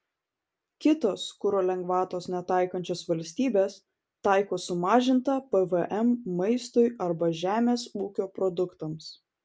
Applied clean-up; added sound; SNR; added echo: none; none; none; none.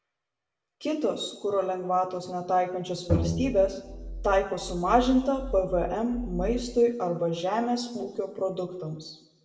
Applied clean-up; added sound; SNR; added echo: none; Bowed string instrument; 6 dB; reverberation time 0.8 s.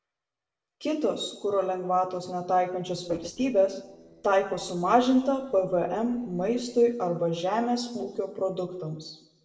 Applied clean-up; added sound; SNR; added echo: neural separator model SepFormer DNS4.